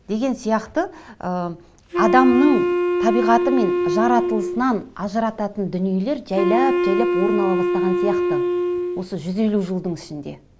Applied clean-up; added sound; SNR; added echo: none; Wind instrument, woodwind instrument; -1 dB; none.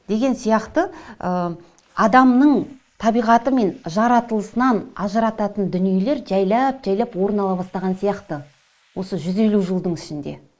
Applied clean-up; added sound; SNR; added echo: neural mask model Resemble Enhance denoiser.